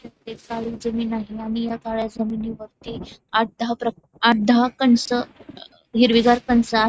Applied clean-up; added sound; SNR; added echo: neural mask model RNNoise.